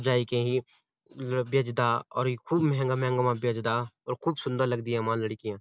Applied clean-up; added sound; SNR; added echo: none; none; none; none.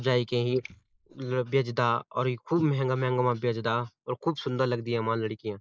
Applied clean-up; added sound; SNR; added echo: neural mask model Resemble Enhance denoiser.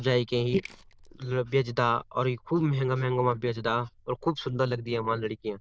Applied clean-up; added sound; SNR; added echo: neural diffusion model UNIVERSE++.